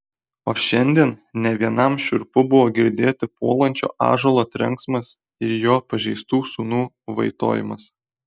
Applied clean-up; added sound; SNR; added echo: none; none; none; none.